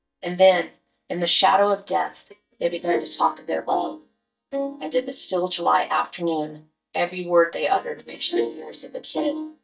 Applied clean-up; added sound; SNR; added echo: neural mask model DeepFilterNet 3.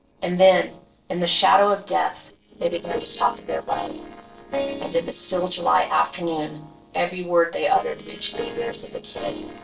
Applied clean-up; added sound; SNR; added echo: neural separator model SepFormer DNS4.